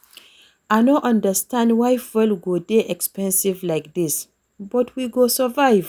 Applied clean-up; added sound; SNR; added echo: none; none; none; none.